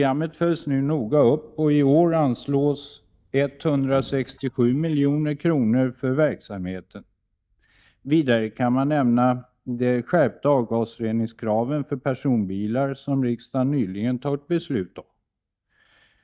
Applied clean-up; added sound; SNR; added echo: neural mask model DeepFilterNet 3.